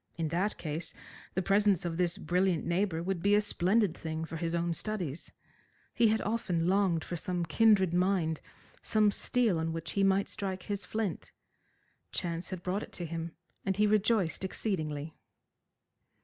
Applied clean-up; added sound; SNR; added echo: none; none; none; none.